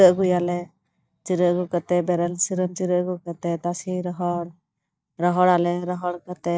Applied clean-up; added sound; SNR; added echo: neural mask model DeepFilterNet 3.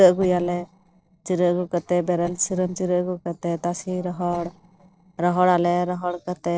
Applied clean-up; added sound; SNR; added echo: neural separator model SepFormer DNS4.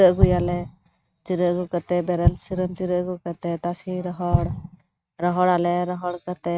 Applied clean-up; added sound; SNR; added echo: neural mask model RNNoise.